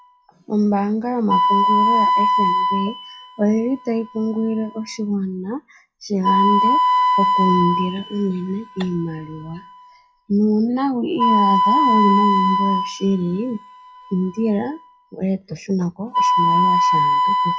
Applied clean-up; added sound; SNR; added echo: classical method log-MMSE.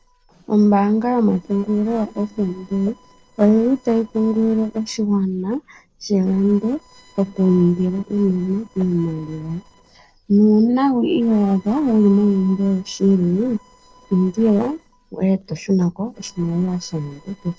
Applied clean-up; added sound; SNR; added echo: neural separator model SepFormer DNS4.